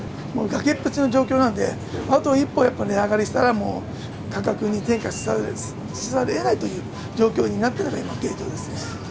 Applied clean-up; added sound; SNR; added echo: none; none; none; none.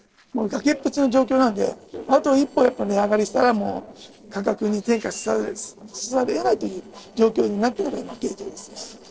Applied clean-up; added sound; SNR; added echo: neural separator model SepFormer DNS4.